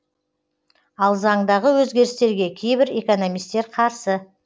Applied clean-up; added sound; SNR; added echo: none; none; none; none.